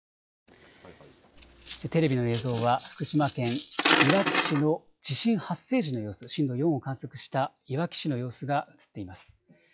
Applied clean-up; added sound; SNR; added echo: classical method log-MMSE.